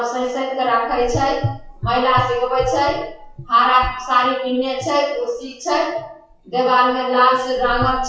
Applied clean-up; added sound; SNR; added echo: classical method WPE with log-MMSE.